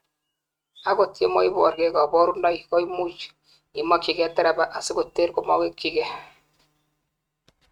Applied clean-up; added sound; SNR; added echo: neural mask model RNNoise.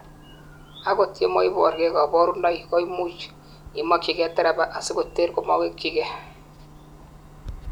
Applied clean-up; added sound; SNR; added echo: none; Clock; 19 dB; none.